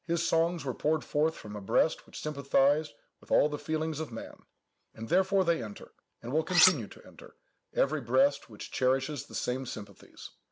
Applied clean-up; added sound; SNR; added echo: none; Cutlery, silverware; -2 dB; none.